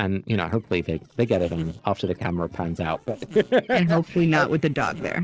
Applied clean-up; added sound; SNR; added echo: neural separator model SepFormer DNS4.